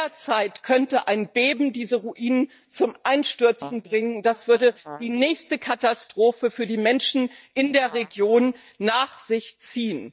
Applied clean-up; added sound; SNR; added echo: neural mask model DeepFilterNet 3.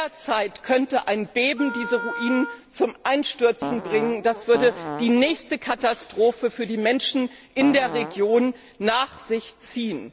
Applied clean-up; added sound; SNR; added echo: none; Fart + Wind instrument, woodwind instrument; 9 dB; none.